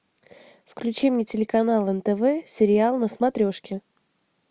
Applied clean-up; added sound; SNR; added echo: none; none; none; none.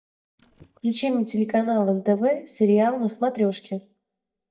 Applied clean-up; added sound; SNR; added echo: neural mask model DeepFilterNet 3.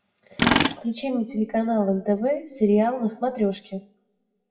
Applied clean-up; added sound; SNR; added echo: classical method WPE with log-MMSE.